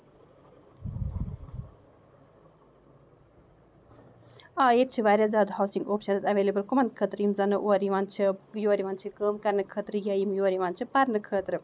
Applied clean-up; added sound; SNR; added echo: none; none; none; none.